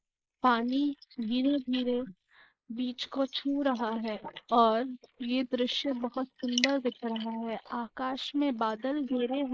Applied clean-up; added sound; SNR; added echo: neural mask model Resemble Enhance denoiser.